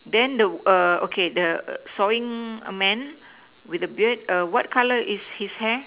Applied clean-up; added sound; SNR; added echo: none; none; none; none.